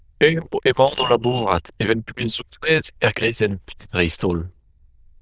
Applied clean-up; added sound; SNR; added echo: neural diffusion model UNIVERSE++.